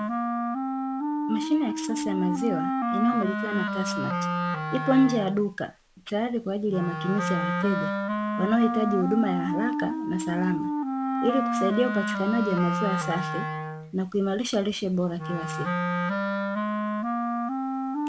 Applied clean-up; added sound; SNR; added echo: none; Wind instrument, woodwind instrument; 1 dB; none.